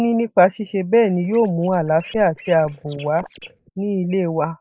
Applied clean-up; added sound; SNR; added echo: neural mask model Resemble Enhance denoiser.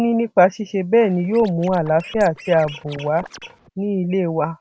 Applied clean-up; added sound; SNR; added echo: none; Scratching (performance technique); 19 dB; none.